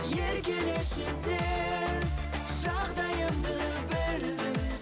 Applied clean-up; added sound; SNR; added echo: none; none; none; none.